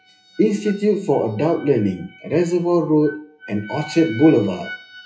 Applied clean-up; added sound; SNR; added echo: classical method WPE with log-MMSE.